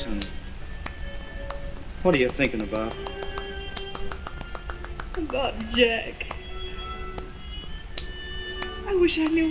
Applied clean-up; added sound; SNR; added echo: none; Clapping; 16 dB; none.